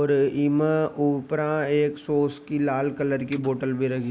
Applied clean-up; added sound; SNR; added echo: neural mask model Resemble Enhance denoiser.